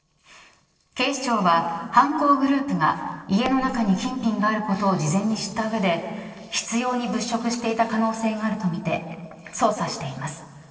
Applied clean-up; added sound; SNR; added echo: neural separator model SepFormer DNS4.